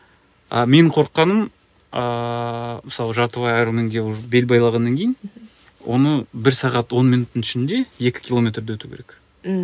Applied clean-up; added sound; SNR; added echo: none; none; none; none.